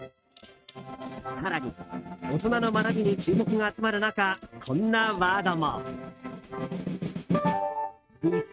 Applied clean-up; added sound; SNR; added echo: neural mask model RNNoise.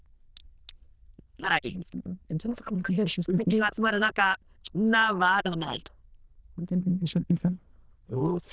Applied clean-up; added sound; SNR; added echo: neural diffusion model UNIVERSE++.